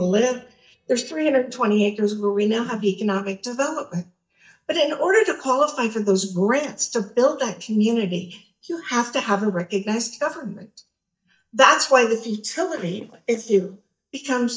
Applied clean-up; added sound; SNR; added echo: neural mask model DeepFilterNet 3.